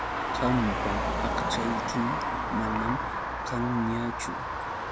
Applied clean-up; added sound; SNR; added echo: none; Traffic noise, roadway noise; -2 dB; none.